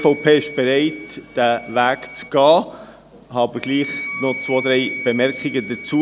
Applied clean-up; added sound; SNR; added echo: none; Wind instrument, woodwind instrument; 13 dB; none.